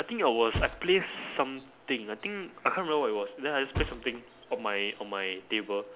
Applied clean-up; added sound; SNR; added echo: none; Thump, thud; 11 dB; none.